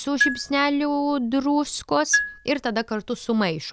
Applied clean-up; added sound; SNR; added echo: none; Marimba, xylophone; 6 dB; none.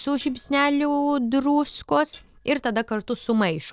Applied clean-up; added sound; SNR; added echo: neural separator model SepFormer DNS4.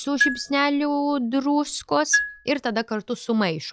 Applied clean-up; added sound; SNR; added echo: classical method log-MMSE.